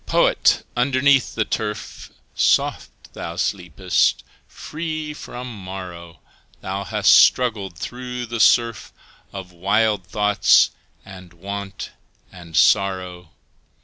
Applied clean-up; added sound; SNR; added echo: none; none; none; none.